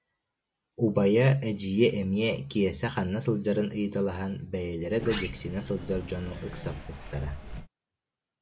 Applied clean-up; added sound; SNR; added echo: none; Sliding door; 11 dB; none.